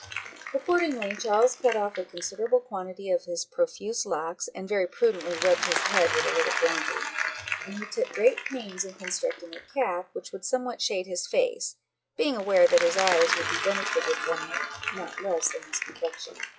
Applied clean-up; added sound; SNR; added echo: classical method log-MMSE.